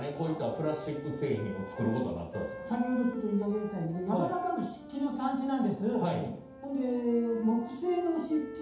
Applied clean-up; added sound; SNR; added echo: none; Wind instrument, woodwind instrument; 15 dB; reverberation time 0.8 s.